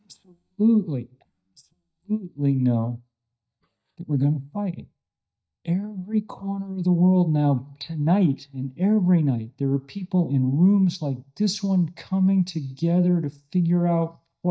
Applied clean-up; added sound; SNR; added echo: neural mask model DeepFilterNet 3.